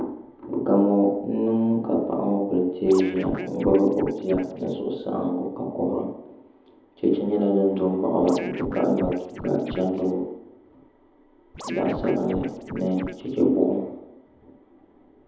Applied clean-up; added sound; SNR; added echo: none; Scratching (performance technique); 12 dB; reverberation time 0.8 s.